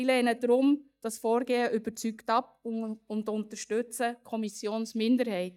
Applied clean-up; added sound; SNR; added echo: neural mask model DeepFilterNet 3.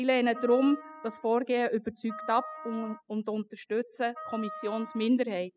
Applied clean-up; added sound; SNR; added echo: classical method spectral subtraction.